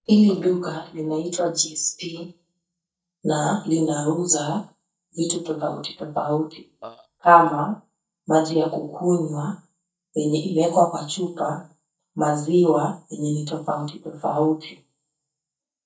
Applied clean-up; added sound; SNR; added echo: neural mask model DeepFilterNet 3.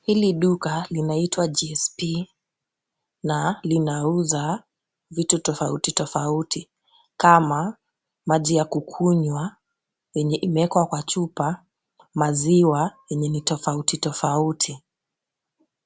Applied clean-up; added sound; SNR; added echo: none; none; none; none.